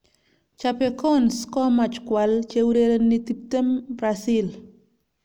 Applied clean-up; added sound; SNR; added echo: none; none; none; none.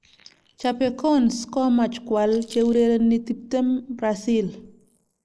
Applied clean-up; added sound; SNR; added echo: neural mask model Resemble Enhance denoiser.